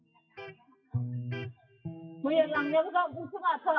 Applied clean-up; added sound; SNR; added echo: classical method WPE with log-MMSE.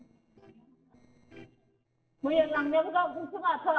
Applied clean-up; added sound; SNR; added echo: neural separator model SepFormer DNS4.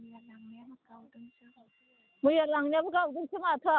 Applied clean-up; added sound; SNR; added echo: none; none; none; none.